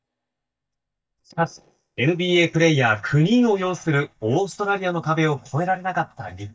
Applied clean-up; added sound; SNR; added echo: neural mask model DeepFilterNet 3.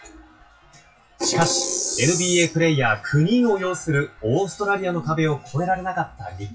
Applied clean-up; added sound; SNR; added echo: classical method WPE with log-MMSE.